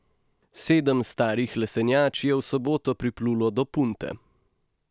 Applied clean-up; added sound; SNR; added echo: none; none; none; none.